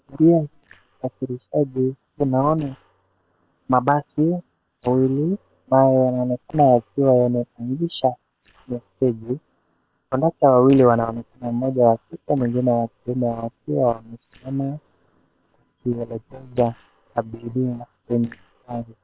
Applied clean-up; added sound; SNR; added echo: neural separator model SepFormer WHAM!.